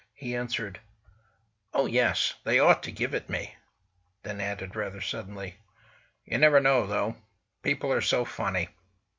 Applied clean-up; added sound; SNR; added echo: none; none; none; none.